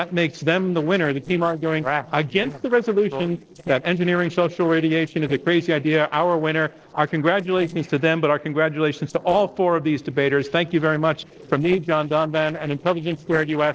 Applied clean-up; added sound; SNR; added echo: neural separator model SepFormer DNS4.